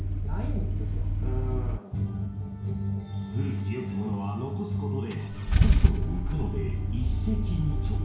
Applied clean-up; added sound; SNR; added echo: none; Idling / Engine starting / Car; -4 dB; reverberation time 0.6 s.